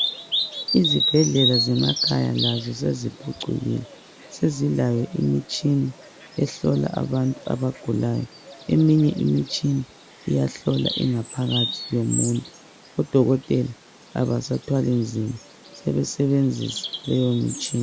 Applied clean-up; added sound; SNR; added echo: none; Bird vocalization, bird call, bird song; 9 dB; none.